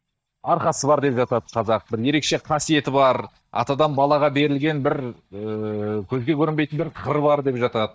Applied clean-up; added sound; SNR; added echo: neural mask model DeepFilterNet 3.